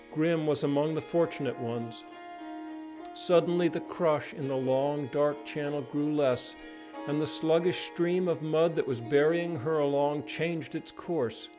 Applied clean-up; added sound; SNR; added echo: none; Harp; 15 dB; none.